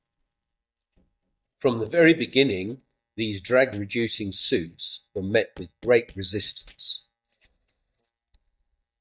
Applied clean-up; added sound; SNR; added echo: neural mask model DeepFilterNet 3.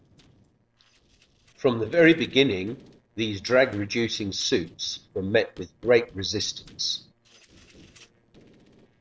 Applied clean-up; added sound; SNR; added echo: neural separator model SepFormer DNS4.